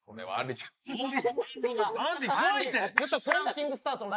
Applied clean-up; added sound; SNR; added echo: neural mask model Resemble Enhance denoiser.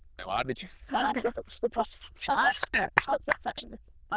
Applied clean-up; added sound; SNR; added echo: neural diffusion model UNIVERSE++.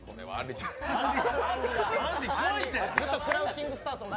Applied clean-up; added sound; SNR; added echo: none; Marimba, xylophone; 20 dB; none.